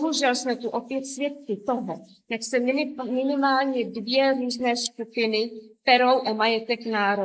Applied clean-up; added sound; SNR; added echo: neural mask model Resemble Enhance denoiser.